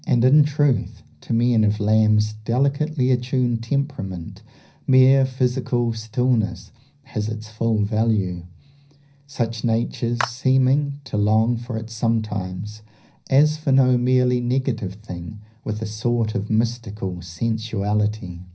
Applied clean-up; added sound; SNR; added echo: none; Clapping; 12 dB; reverberation time 0.5 s.